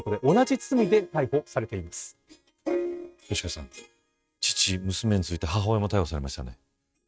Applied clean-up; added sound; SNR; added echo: neural mask model RNNoise.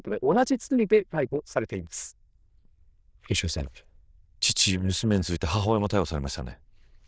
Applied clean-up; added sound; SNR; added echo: neural diffusion model UNIVERSE++.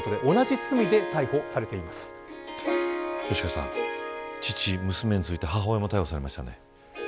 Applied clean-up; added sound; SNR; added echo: none; Harp; 6 dB; none.